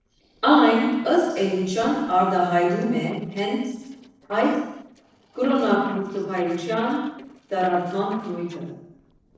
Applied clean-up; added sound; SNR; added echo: neural separator model SepFormer DNS4.